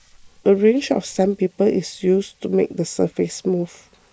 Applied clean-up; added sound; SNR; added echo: neural mask model Resemble Enhance denoiser.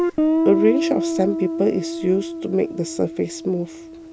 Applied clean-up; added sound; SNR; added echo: none; Guitar; 1 dB; none.